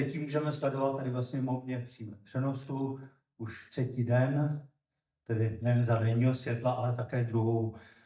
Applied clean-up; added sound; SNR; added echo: neural mask model DeepFilterNet 3.